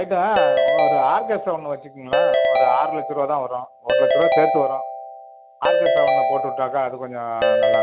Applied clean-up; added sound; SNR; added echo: none; Ringtone / Keyboard (musical); -3 dB; none.